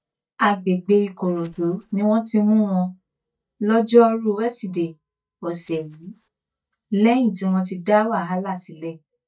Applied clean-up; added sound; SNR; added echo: neural mask model DeepFilterNet 3.